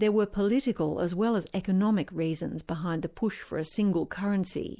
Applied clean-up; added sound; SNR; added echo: none; none; none; none.